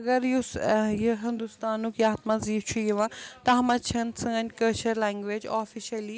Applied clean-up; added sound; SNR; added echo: none; none; none; none.